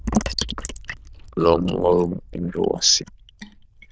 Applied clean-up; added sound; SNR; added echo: neural diffusion model UNIVERSE++.